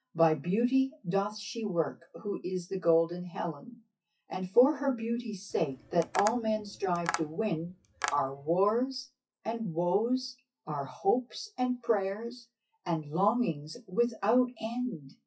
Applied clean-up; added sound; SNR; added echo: classical method WPE with log-MMSE.